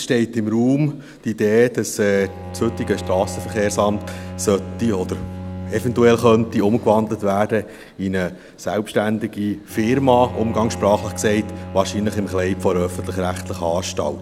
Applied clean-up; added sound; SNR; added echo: none; Bowed string instrument; 12 dB; none.